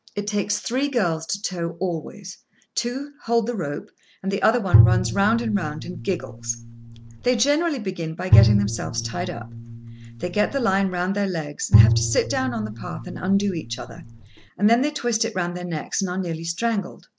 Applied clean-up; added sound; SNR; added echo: none; Bowed string instrument; -2 dB; none.